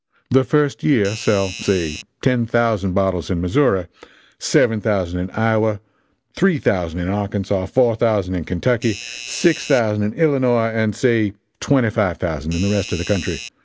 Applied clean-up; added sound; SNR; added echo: none; Doorbell; 13 dB; none.